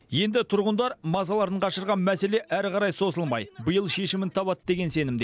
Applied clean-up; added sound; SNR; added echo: none; none; none; none.